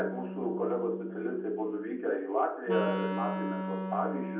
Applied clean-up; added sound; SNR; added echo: none; Wind instrument, woodwind instrument; 5 dB; reverberation time 0.6 s.